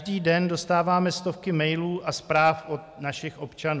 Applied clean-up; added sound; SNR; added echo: none; none; none; none.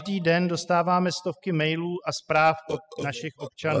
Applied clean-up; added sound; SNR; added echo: classical method spectral subtraction.